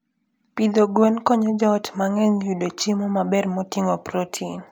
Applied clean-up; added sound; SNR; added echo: none; none; none; none.